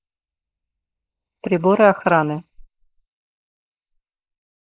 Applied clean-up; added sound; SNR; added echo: neural mask model Resemble Enhance denoiser.